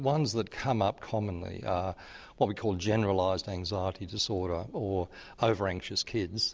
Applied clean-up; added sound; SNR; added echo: none; none; none; none.